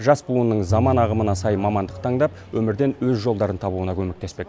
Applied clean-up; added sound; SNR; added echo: none; Tabla; 10 dB; none.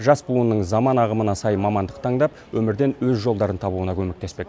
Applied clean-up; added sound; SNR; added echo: none; none; none; none.